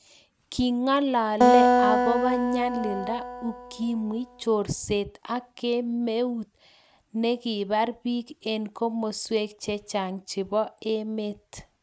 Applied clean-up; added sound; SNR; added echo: none; Acoustic guitar; -3 dB; none.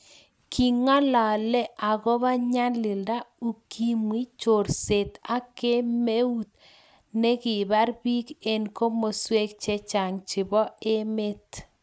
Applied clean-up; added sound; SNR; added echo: none; none; none; none.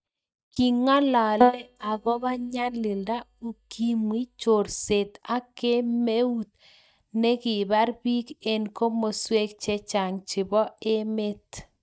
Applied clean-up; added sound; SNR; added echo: neural mask model DeepFilterNet 3.